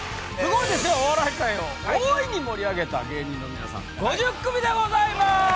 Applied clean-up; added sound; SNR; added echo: none; none; none; none.